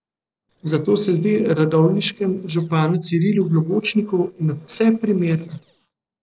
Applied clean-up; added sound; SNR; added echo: neural separator model SepFormer DNS4.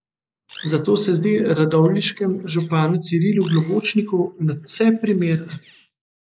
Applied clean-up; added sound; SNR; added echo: neural mask model Resemble Enhance denoiser.